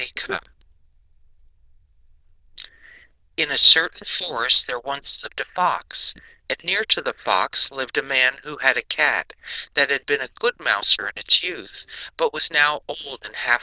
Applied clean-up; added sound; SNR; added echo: neural diffusion model UNIVERSE++.